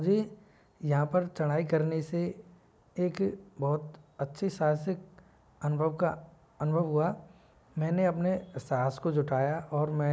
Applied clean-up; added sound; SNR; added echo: none; none; none; none.